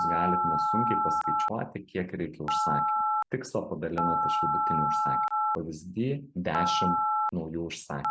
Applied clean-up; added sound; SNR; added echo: none; Telephone; -5 dB; none.